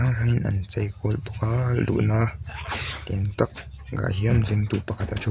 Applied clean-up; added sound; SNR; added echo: none; Sneeze; 15 dB; none.